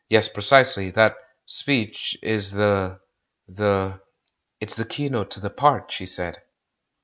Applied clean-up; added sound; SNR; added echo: none; none; none; none.